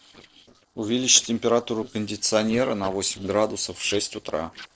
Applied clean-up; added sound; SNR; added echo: neural separator model SepFormer DNS4.